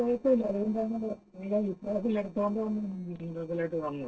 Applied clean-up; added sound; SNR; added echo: neural separator model SepFormer DNS4.